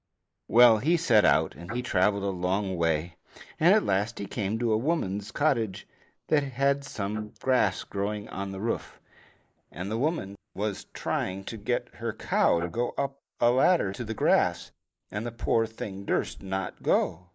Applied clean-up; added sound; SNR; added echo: neural mask model Resemble Enhance denoiser.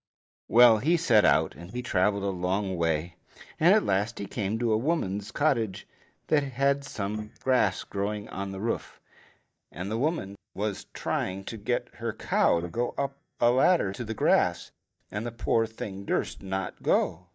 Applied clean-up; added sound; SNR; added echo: neural mask model DeepFilterNet 3.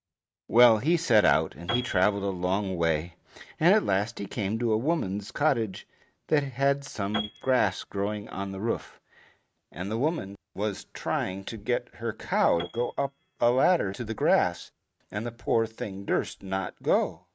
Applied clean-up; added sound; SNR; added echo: neural mask model RNNoise.